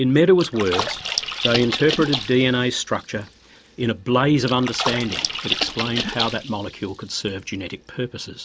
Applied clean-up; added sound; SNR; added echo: none; Splash, splatter; 7 dB; none.